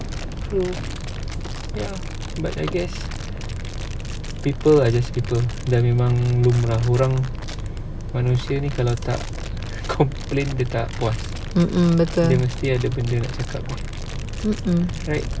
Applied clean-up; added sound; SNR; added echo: none; Crumpling, crinkling; 19 dB; none.